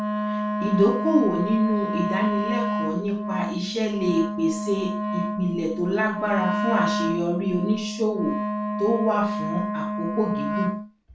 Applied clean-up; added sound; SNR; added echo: none; Wind instrument, woodwind instrument; 2 dB; reverberation time 0.3 s.